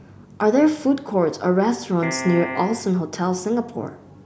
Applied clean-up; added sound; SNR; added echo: none; Piano; 8 dB; none.